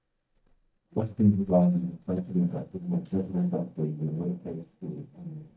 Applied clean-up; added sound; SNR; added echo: neural mask model DeepFilterNet 3.